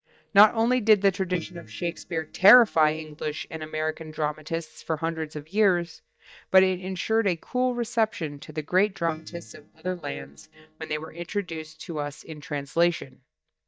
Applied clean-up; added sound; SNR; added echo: neural mask model DeepFilterNet 3.